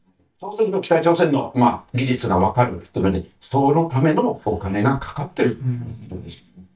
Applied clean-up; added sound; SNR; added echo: neural mask model DeepFilterNet 3.